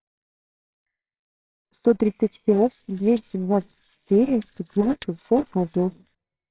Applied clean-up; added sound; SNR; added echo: neural separator model SepFormer WHAMR!.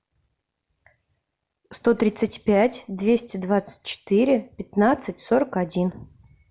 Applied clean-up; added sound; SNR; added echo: none; none; none; none.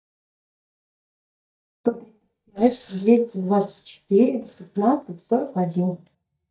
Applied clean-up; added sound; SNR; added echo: neural mask model DeepFilterNet 3.